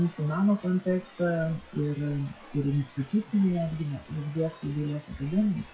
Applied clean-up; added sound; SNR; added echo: classical method WPE with log-MMSE.